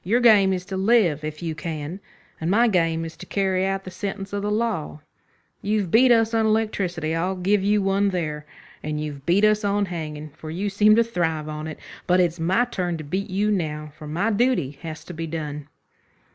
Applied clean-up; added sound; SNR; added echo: none; none; none; none.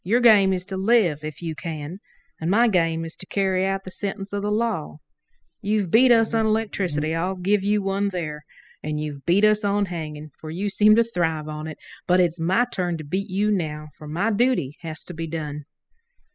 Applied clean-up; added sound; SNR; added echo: classical method spectral subtraction.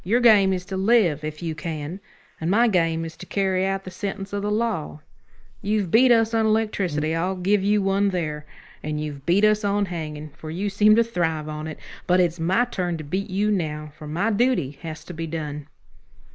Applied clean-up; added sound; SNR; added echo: neural mask model Resemble Enhance denoiser.